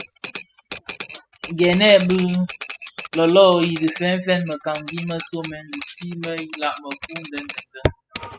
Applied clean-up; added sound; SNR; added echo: classical method spectral subtraction.